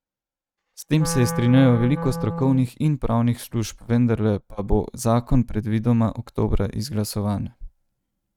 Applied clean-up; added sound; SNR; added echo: neural mask model RNNoise.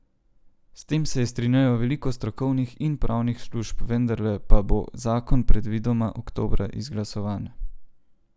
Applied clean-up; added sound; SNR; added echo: none; none; none; none.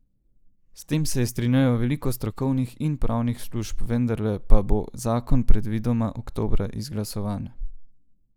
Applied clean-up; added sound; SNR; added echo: neural mask model Resemble Enhance denoiser.